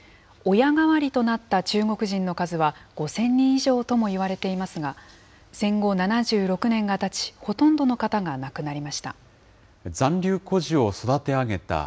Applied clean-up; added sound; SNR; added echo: none; none; none; none.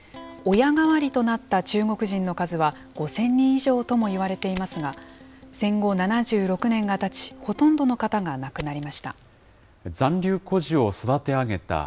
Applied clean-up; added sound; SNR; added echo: none; Electric guitar + Coin (dropping); 19 dB; none.